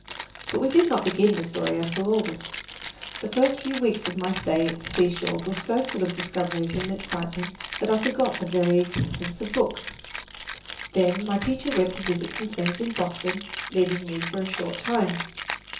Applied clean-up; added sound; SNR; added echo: none; Rattle (instrument); 10 dB; reverberation time 0.7 s.